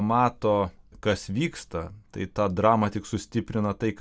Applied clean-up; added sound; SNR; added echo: none; none; none; none.